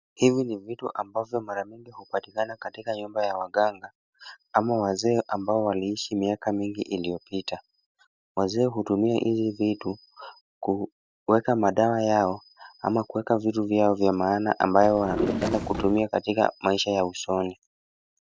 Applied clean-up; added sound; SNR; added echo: neural separator model SepFormer DNS4.